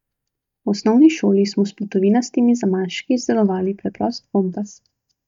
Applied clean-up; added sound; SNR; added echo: neural mask model DeepFilterNet 3.